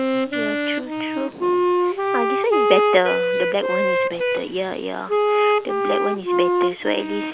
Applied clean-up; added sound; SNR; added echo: none; Wind instrument, woodwind instrument; -5 dB; none.